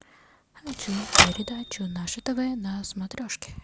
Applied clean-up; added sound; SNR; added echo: none; Typewriter; -4 dB; none.